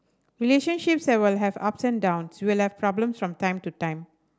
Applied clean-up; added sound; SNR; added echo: none; none; none; none.